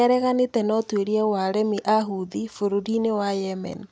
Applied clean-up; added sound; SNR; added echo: none; none; none; none.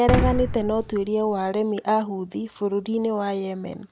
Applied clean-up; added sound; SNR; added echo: none; Boom; 2 dB; none.